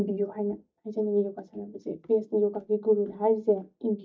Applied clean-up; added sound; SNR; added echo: neural mask model DeepFilterNet 3.